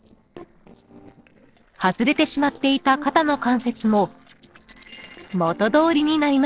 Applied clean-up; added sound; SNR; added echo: neural separator model SepFormer DNS4.